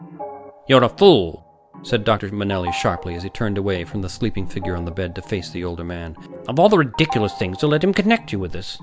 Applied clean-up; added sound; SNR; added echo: none; Organ; 16 dB; none.